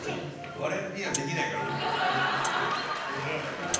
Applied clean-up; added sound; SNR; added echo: none; Rattle (instrument); 12 dB; reverberation time 0.9 s.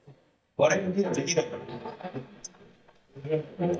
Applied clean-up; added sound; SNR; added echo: neural mask model DeepFilterNet 3.